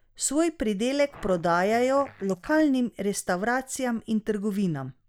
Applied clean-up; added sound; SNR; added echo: neural mask model DeepFilterNet 3.